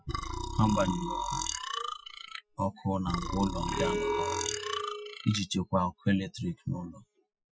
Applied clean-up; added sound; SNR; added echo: classical method Wiener filter.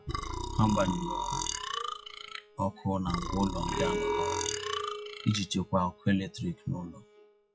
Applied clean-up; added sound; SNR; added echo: classical method log-MMSE.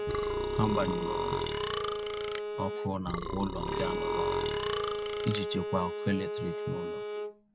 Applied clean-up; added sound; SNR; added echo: none; Burping, eructation + Bowed string instrument; -3 dB; none.